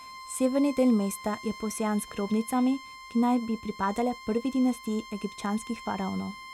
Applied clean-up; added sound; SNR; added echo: none; Bowed string instrument; 17 dB; none.